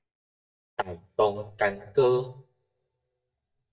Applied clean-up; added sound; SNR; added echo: neural mask model DeepFilterNet 3.